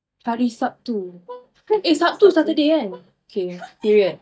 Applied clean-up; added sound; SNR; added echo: neural mask model DeepFilterNet 3.